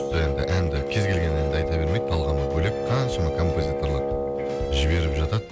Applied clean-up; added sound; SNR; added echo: none; Wind instrument, woodwind instrument; 2 dB; none.